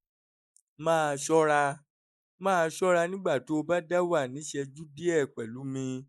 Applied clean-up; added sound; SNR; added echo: neural mask model Resemble Enhance denoiser.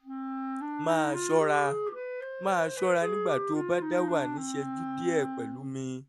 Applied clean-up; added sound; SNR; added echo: none; Wind instrument, woodwind instrument; 4 dB; none.